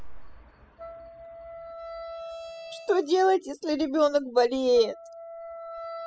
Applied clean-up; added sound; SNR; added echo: classical method spectral subtraction.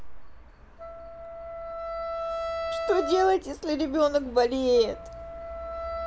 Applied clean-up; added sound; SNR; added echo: none; Wind instrument, woodwind instrument; 7 dB; none.